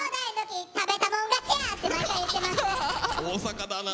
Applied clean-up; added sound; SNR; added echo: none; Coin (dropping); 13 dB; none.